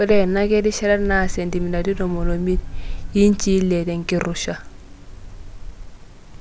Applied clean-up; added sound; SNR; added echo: none; Wind; 7 dB; none.